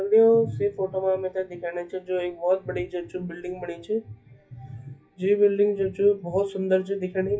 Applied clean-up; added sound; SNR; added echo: classical method WPE with log-MMSE.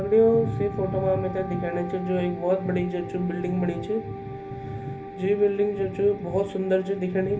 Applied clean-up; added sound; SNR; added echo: none; Wind instrument, woodwind instrument; 13 dB; reverberation time 0.3 s.